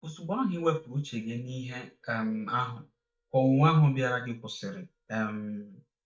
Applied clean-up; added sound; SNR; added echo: neural mask model DeepFilterNet 3.